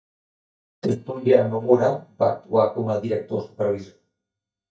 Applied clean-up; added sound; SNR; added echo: neural mask model DeepFilterNet 3.